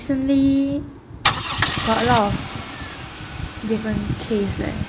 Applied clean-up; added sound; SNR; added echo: none; Idling / Engine starting / Car; 5 dB; none.